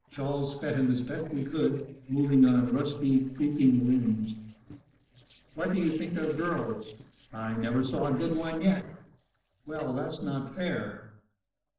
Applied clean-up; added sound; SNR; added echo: neural separator model SepFormer DNS4.